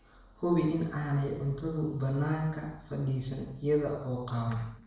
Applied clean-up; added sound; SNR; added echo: none; none; none; reverberation time 0.6 s.